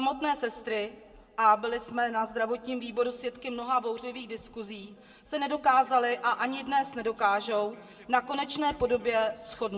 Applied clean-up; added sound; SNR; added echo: none; none; none; reverberation time 1.2 s.